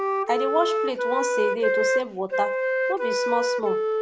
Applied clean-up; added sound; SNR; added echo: none; Wind instrument, woodwind instrument; -4 dB; none.